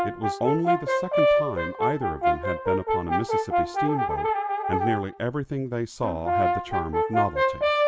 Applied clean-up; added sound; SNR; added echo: none; Brass instrument; -5 dB; none.